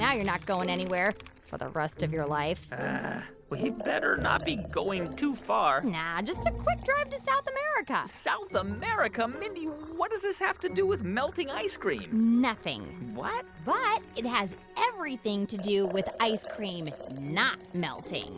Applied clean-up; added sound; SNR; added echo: none; Liquid; 17 dB; none.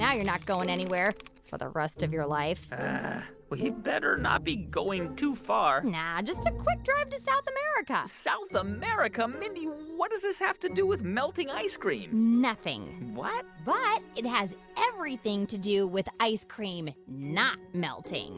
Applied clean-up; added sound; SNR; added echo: none; none; none; none.